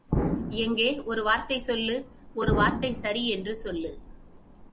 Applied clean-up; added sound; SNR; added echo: none; Explosion; 4 dB; none.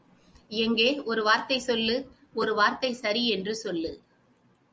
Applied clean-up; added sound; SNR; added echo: none; none; none; none.